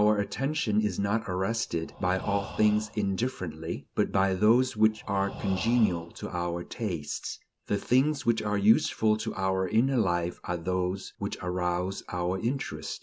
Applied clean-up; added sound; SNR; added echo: none; Breathing; 17 dB; none.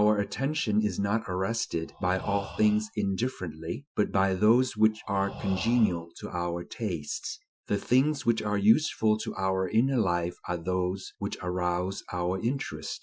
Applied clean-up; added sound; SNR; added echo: classical method Wiener filter.